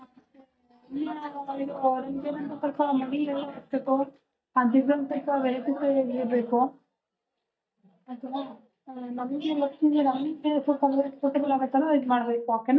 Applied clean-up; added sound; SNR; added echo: neural mask model DeepFilterNet 3.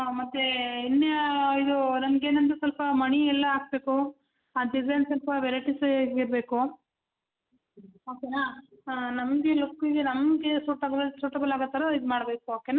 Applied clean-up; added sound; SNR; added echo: none; none; none; none.